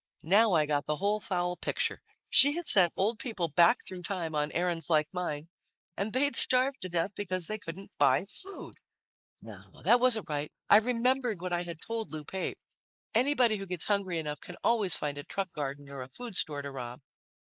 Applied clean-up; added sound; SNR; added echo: neural mask model Resemble Enhance denoiser.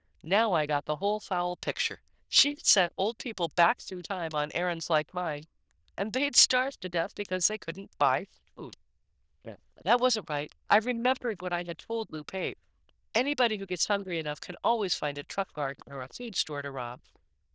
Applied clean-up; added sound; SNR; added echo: neural diffusion model UNIVERSE++.